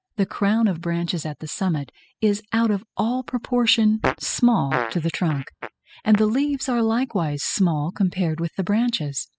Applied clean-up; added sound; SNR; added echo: classical method spectral subtraction.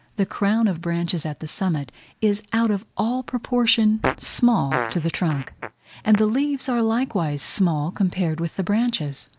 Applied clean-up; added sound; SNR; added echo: neural mask model Resemble Enhance denoiser.